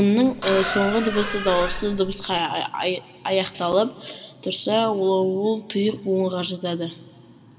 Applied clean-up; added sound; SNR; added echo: none; Squeak; 6 dB; reverberation time 1.8 s.